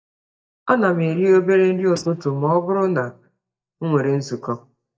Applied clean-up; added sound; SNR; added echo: neural mask model DeepFilterNet 3.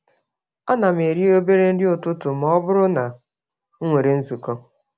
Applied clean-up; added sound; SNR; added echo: none; none; none; none.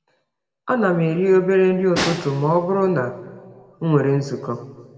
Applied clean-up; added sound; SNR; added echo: none; Snare drum; 12 dB; reverberation time 1.4 s.